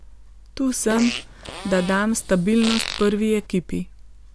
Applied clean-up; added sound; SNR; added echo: none; Fart; 10 dB; none.